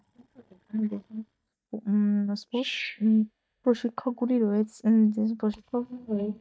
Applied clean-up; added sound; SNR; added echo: neural mask model DeepFilterNet 3.